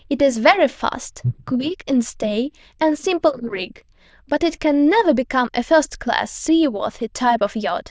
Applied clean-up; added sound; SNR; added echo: neural diffusion model UNIVERSE++.